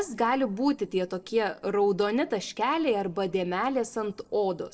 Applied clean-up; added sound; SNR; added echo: neural separator model SepFormer DNS4.